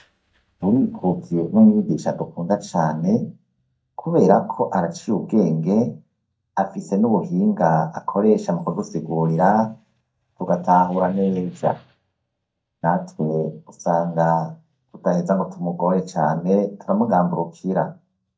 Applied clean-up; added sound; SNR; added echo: neural mask model DeepFilterNet 3.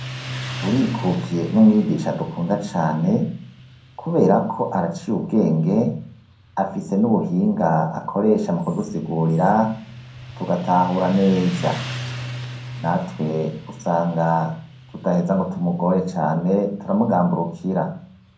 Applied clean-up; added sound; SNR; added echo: none; Motorcycle; 15 dB; reverberation time 0.5 s.